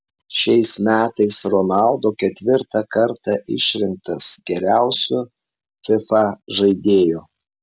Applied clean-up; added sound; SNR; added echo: none; none; none; none.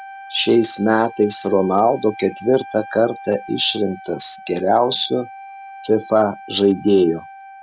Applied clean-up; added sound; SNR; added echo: none; Wind instrument, woodwind instrument; 18 dB; none.